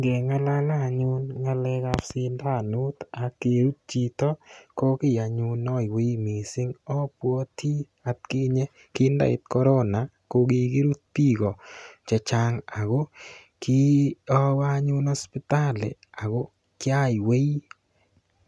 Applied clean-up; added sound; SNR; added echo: none; none; none; none.